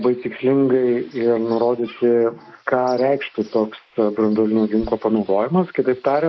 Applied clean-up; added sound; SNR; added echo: neural mask model Resemble Enhance denoiser.